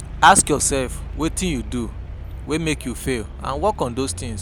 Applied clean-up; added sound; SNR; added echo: none; Traffic noise, roadway noise; 10 dB; none.